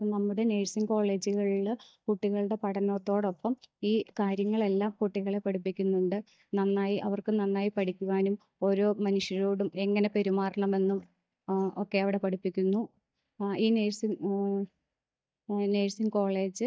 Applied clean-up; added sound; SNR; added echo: neural mask model DeepFilterNet 3.